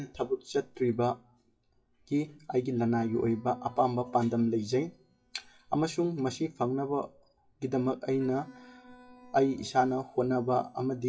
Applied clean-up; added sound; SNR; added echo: classical method WPE with log-MMSE.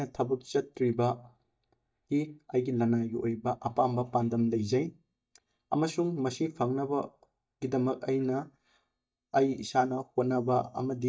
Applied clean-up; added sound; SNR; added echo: neural mask model DeepFilterNet 3.